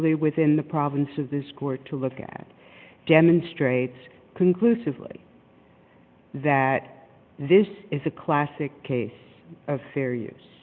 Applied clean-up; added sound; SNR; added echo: none; none; none; none.